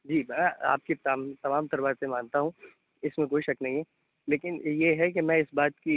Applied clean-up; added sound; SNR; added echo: none; none; none; none.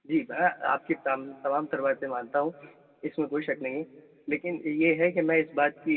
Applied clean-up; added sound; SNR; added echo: none; none; none; reverberation time 2.2 s.